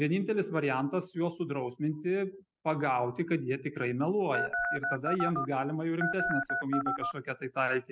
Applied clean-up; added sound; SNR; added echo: none; Telephone; 1 dB; none.